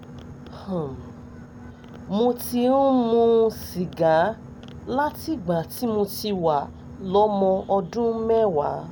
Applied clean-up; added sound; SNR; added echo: none; Boat, Water vehicle; 17 dB; none.